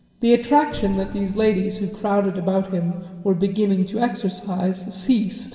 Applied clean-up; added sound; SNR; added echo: none; Drum; 18 dB; reverberation time 1.6 s.